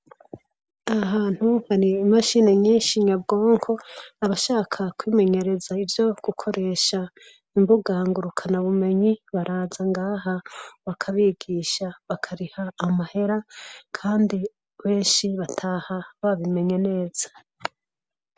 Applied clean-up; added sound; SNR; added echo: none; none; none; none.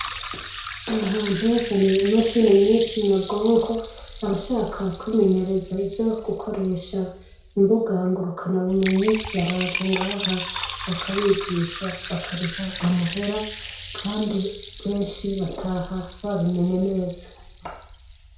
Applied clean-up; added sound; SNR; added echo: none; Liquid; 9 dB; reverberation time 0.5 s.